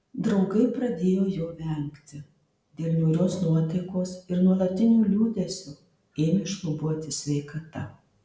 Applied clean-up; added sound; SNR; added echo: none; none; none; none.